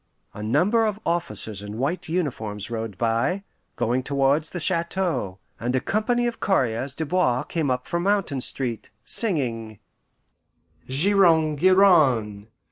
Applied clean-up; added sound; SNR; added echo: none; none; none; none.